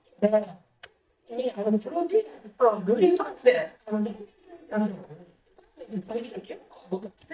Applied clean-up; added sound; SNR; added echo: neural mask model DeepFilterNet 3.